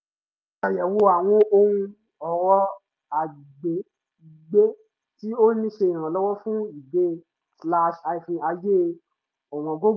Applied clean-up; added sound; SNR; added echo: none; none; none; none.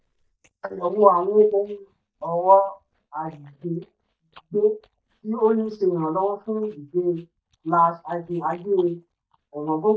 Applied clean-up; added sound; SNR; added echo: neural mask model DeepFilterNet 3.